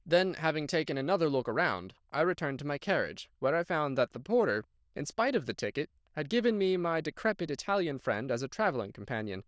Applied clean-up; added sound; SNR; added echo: neural diffusion model UNIVERSE++.